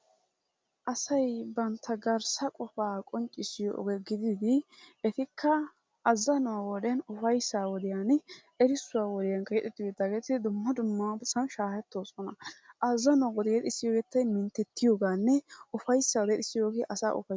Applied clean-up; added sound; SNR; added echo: none; none; none; none.